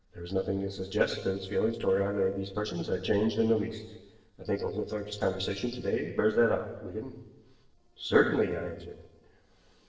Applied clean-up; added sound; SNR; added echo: neural separator model SepFormer DNS4.